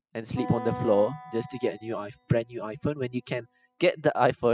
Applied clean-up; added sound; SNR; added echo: classical method spectral subtraction.